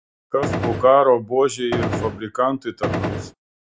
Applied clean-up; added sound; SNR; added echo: none; Gunshot, gunfire; 3 dB; none.